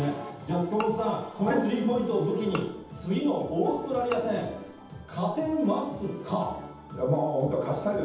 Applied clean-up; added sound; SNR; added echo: none; Bowed string instrument; 17 dB; reverberation time 0.8 s.